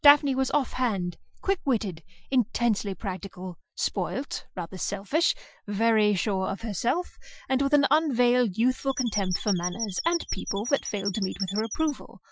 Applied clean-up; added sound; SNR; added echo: classical method Wiener filter.